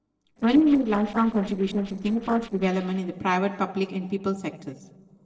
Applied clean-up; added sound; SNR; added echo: neural separator model SepFormer DNS4.